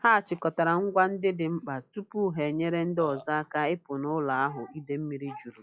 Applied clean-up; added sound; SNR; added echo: classical method log-MMSE.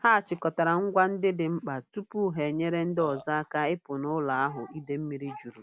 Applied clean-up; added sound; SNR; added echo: none; Burping, eructation; 18 dB; none.